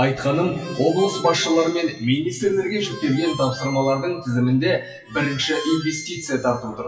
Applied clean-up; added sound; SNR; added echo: classical method WPE with log-MMSE.